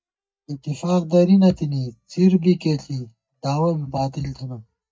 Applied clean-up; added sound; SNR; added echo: neural mask model DeepFilterNet 3.